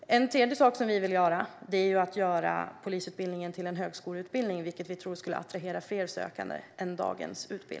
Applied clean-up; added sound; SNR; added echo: none; none; none; none.